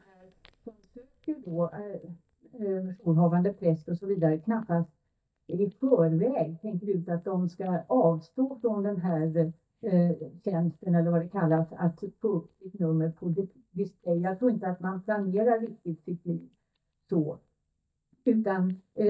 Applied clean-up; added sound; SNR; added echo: neural mask model DeepFilterNet 3.